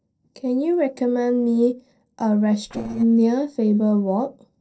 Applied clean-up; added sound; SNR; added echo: neural separator model SepFormer DNS4.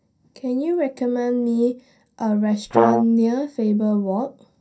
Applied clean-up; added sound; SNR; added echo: none; Brass instrument; -2 dB; reverberation time 0.3 s.